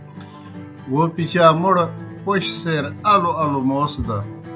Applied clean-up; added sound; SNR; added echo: none; Acoustic guitar; 14 dB; none.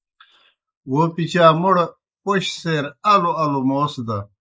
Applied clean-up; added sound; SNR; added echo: neural mask model Resemble Enhance denoiser.